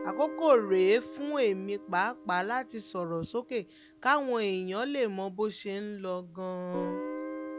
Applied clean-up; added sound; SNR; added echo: none; Guitar; 12 dB; none.